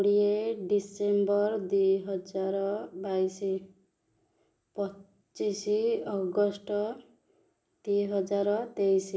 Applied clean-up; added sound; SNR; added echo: none; none; none; none.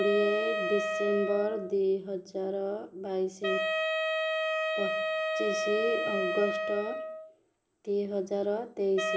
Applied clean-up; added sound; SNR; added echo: none; Wind instrument, woodwind instrument; 1 dB; none.